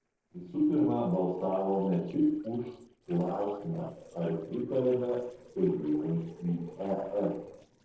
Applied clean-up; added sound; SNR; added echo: neural separator model SepFormer DNS4.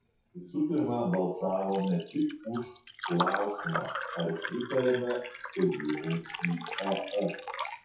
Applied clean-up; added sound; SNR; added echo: classical method WPE with log-MMSE.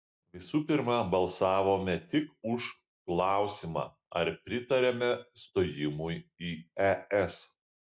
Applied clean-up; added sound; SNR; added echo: none; none; none; none.